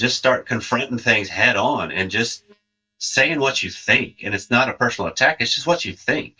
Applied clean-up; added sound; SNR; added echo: neural mask model DeepFilterNet 3.